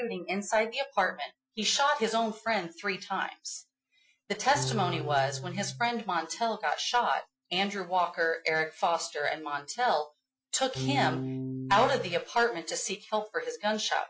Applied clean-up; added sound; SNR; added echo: classical method Wiener filter.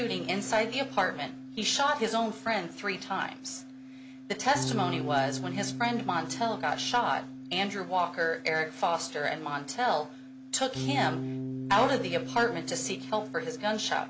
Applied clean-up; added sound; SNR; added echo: none; Bass guitar; 8 dB; none.